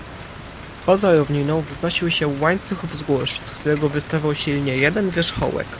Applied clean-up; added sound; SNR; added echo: none; Rain; 14 dB; none.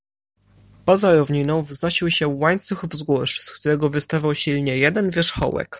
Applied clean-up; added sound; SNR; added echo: none; none; none; none.